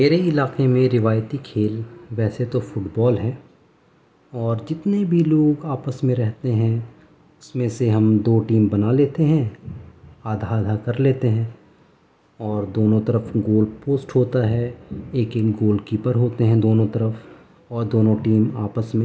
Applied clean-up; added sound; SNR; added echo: none; none; none; none.